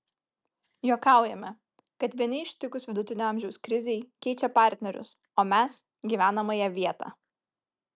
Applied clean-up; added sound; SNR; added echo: none; none; none; none.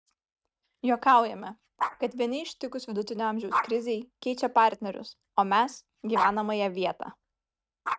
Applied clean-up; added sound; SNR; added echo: neural mask model RNNoise.